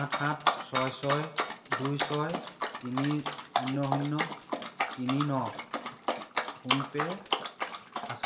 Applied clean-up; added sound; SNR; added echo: none; Dog; -1 dB; reverberation time 0.7 s.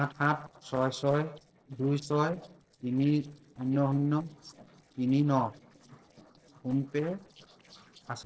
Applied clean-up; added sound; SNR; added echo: neural separator model SepFormer DNS4.